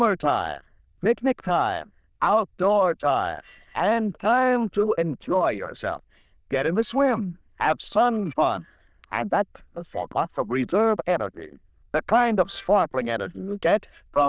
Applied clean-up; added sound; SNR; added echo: neural diffusion model UNIVERSE++.